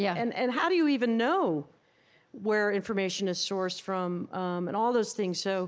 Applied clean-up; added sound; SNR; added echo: none; none; none; none.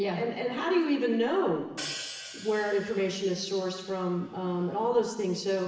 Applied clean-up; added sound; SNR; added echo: none; Hi-hat; 14 dB; reverberation time 1.1 s.